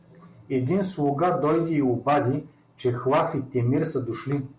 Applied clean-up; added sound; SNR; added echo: none; none; none; none.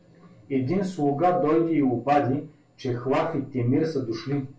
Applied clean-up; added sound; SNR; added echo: none; none; none; reverberation time 0.2 s.